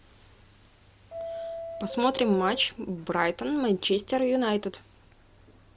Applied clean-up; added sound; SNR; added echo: none; Subway, metro, underground; 13 dB; none.